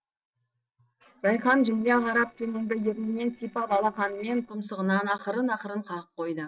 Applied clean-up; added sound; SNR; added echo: neural separator model SepFormer DNS4.